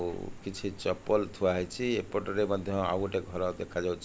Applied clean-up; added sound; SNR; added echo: none; Rain; 16 dB; none.